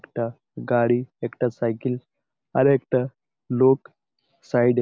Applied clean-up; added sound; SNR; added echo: none; none; none; none.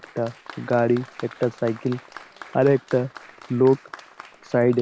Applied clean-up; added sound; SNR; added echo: none; Applause; 19 dB; none.